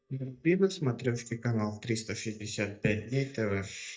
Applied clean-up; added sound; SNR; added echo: neural mask model DeepFilterNet 3.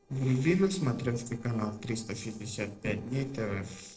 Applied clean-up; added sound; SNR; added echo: neural separator model SepFormer DNS4.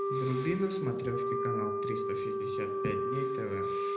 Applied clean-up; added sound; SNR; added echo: none; Wind instrument, woodwind instrument; -3 dB; reverberation time 0.7 s.